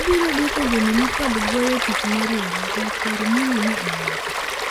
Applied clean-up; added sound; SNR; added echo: none; Stream; 1 dB; none.